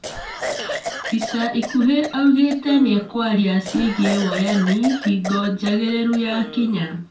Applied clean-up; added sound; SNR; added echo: none; Cough; 11 dB; reverberation time 0.2 s.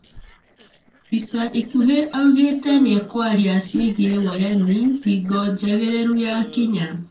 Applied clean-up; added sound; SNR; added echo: neural separator model SepFormer DNS4.